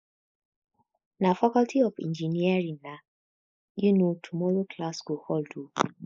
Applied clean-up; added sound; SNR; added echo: neural mask model Resemble Enhance denoiser.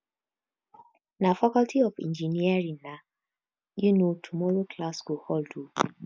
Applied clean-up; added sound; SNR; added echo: none; none; none; none.